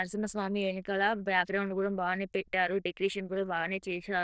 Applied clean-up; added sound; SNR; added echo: neural diffusion model UNIVERSE++.